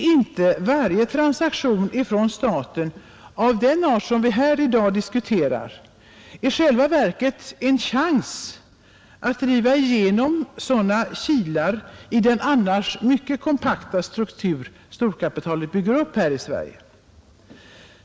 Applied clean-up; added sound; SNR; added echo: none; none; none; none.